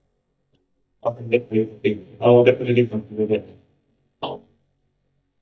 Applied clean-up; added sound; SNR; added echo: neural mask model DeepFilterNet 3.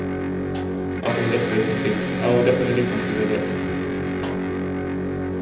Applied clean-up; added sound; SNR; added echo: none; Electric guitar; -1 dB; reverberation time 1.2 s.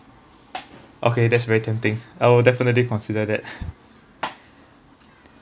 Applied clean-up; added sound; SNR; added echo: none; none; none; none.